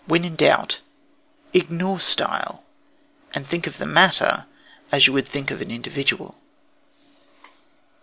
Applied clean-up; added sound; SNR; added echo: none; none; none; none.